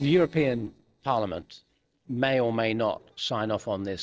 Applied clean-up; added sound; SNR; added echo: neural separator model SepFormer DNS4.